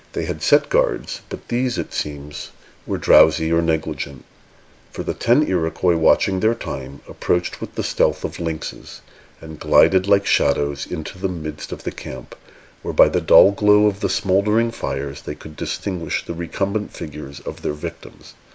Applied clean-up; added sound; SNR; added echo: none; none; none; none.